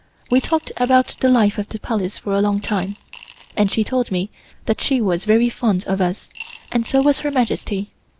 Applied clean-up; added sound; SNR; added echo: none; Coin (dropping) / Glass; 15 dB; none.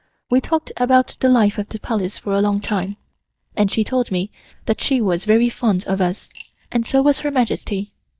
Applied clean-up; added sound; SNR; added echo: neural mask model DeepFilterNet 3.